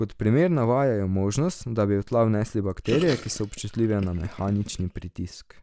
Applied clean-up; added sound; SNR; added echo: none; Gurgling; 14 dB; none.